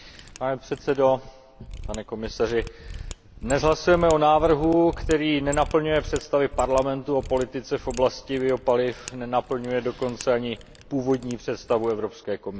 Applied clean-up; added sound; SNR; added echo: none; Mechanisms; 14 dB; none.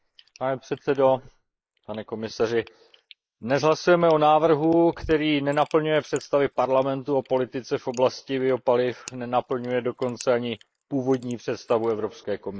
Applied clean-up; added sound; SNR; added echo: neural mask model Resemble Enhance denoiser.